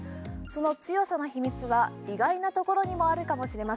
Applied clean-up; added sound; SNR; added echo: none; none; none; none.